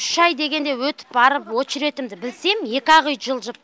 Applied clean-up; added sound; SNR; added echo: none; none; none; none.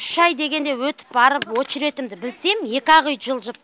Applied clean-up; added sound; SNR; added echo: none; Shatter; 16 dB; none.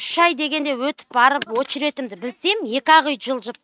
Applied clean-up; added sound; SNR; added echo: neural mask model RNNoise.